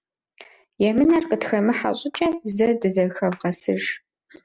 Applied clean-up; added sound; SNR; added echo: neural separator model SepFormer DNS4.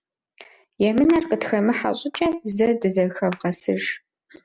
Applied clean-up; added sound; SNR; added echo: none; Clapping; 17 dB; none.